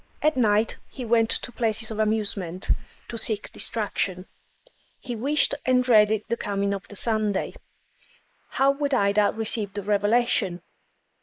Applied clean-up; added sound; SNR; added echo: neural mask model Resemble Enhance denoiser.